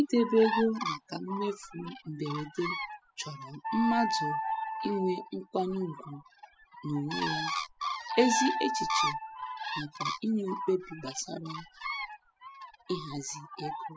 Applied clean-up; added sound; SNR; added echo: classical method spectral subtraction.